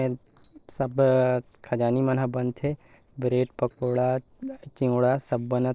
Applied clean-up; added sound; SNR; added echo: neural separator model SepFormer DNS4.